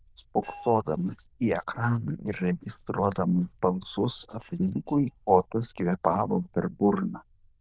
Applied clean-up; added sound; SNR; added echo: neural diffusion model UNIVERSE++.